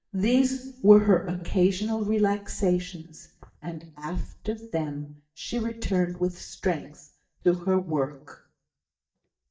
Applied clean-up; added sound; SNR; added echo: neural mask model DeepFilterNet 3.